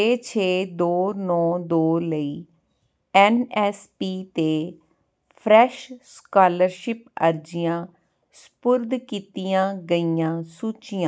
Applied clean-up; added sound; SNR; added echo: none; none; none; none.